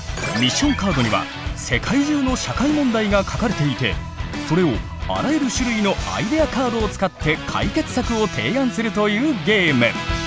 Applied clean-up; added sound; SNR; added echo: none; none; none; none.